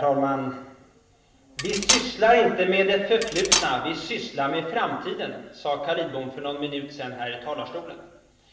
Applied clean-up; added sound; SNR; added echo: none; Cutlery, silverware; 2 dB; reverberation time 0.9 s.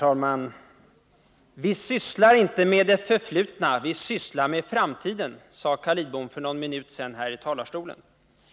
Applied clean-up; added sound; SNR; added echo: none; none; none; none.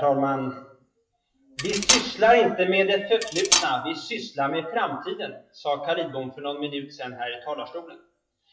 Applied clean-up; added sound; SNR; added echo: classical method WPE with log-MMSE.